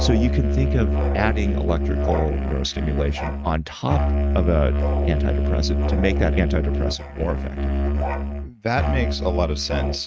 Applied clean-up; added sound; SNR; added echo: neural mask model RNNoise.